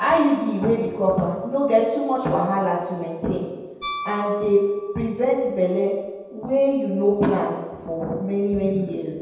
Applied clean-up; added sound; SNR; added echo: none; Piano; 19 dB; reverberation time 1.1 s.